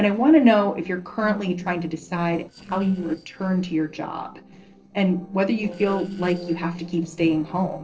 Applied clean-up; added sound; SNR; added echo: neural separator model SepFormer DNS4.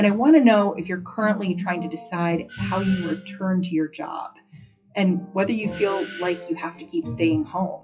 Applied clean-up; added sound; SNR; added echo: classical method WPE with log-MMSE.